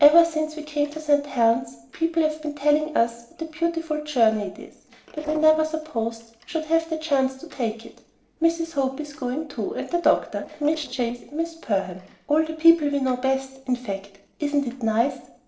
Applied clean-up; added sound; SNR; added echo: neural separator model SepFormer DNS4.